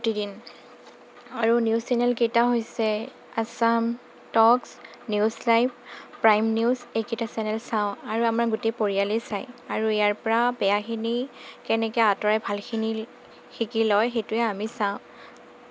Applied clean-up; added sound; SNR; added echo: none; none; none; none.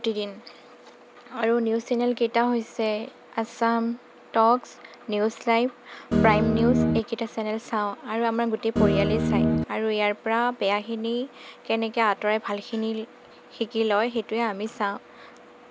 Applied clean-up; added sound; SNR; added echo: none; Guitar; -4 dB; none.